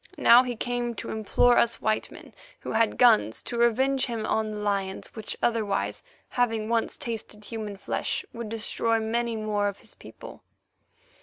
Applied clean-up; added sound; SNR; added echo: none; none; none; none.